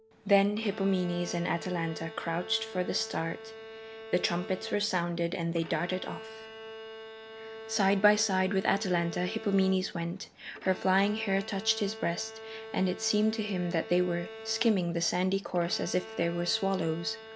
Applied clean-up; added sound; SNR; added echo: none; Bowed string instrument; 14 dB; none.